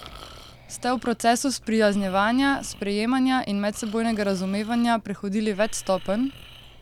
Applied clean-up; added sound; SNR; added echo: none; Breathing; 18 dB; none.